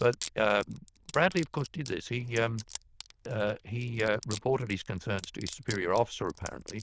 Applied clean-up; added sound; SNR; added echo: neural diffusion model UNIVERSE++.